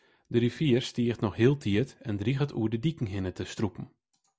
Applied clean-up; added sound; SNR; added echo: none; none; none; none.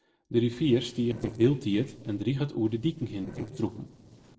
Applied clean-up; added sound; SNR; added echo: neural separator model SepFormer DNS4.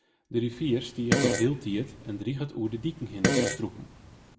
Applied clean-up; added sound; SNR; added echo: none; Fart; -1 dB; reverberation time 1.5 s.